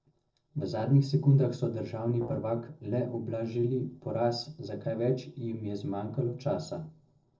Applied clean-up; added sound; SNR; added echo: neural separator model SepFormer DNS4.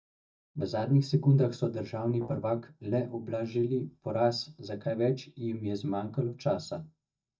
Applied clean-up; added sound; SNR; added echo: neural mask model DeepFilterNet 3.